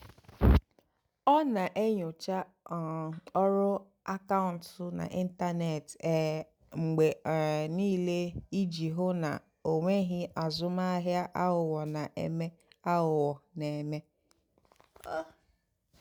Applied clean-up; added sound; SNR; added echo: none; none; none; none.